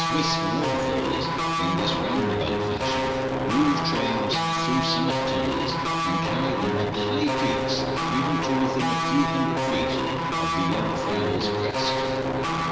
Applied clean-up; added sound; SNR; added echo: none; Guitar; -4 dB; reverberation time 2.1 s.